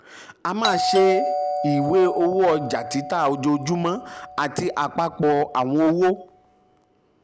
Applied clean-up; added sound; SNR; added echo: none; Doorbell; 7 dB; none.